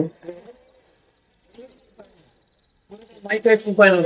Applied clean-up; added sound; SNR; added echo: neural mask model DeepFilterNet 3.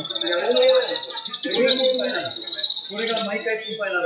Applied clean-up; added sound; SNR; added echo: classical method WPE with log-MMSE.